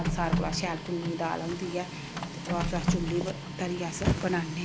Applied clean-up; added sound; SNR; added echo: none; Printer; 2 dB; none.